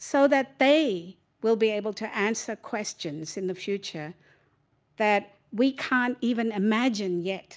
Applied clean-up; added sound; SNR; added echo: none; none; none; none.